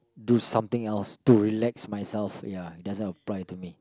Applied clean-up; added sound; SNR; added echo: none; none; none; none.